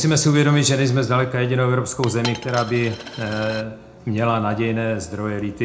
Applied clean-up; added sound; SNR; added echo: none; Coin (dropping); 17 dB; reverberation time 0.3 s.